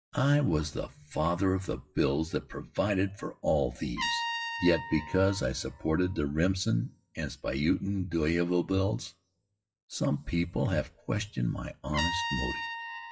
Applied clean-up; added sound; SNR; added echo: classical method WPE with log-MMSE.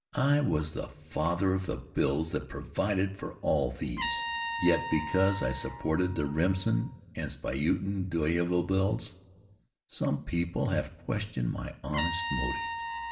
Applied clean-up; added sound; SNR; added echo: none; Trumpet; 10 dB; reverberation time 1.3 s.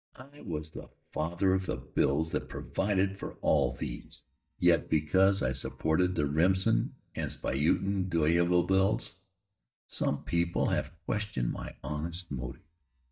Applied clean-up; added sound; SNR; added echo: neural mask model DeepFilterNet 3.